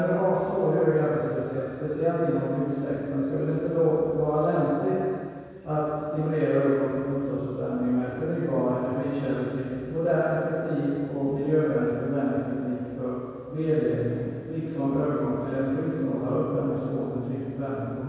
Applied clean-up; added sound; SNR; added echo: none; none; none; reverberation time 2.2 s.